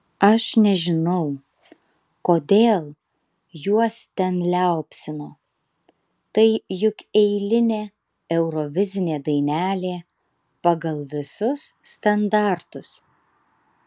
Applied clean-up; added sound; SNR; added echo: none; none; none; none.